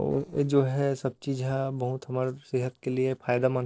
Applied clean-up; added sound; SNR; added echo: neural separator model SepFormer DNS4.